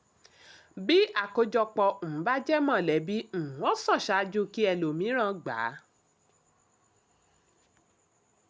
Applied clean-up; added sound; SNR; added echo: none; none; none; none.